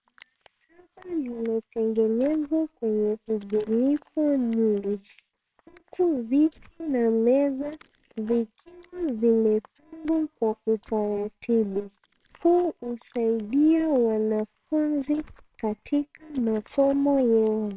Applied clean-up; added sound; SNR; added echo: neural separator model SepFormer WHAMR!.